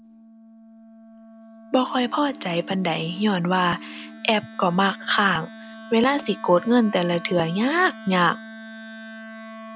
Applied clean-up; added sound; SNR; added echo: none; Wind instrument, woodwind instrument; 17 dB; none.